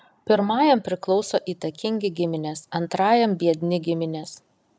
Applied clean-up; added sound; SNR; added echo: none; none; none; none.